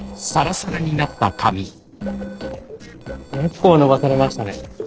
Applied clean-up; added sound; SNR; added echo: neural separator model SepFormer DNS4.